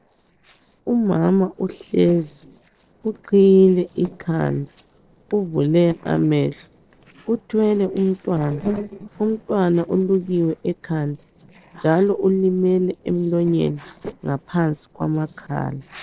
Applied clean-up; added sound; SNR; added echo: neural separator model SepFormer DNS4.